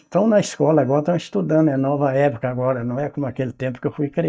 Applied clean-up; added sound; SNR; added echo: neural mask model DeepFilterNet 3.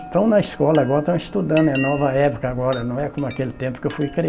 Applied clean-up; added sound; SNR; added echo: none; Chime; 17 dB; none.